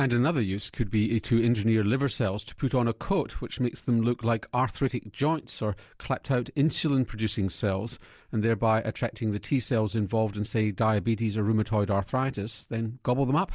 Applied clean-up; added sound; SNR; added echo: none; none; none; none.